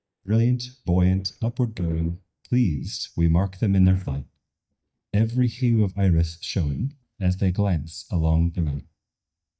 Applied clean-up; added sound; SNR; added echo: neural mask model DeepFilterNet 3.